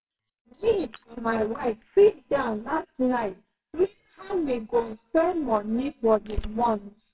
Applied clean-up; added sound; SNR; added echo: neural separator model SepFormer WHAMR!.